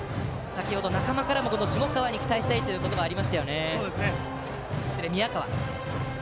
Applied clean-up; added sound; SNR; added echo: none; none; none; none.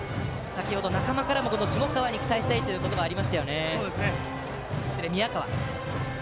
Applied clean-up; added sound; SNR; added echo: none; Electric guitar; 20 dB; none.